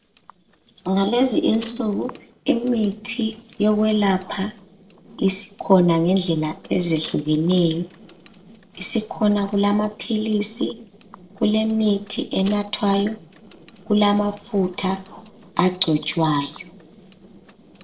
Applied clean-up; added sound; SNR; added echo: neural separator model SepFormer DNS4.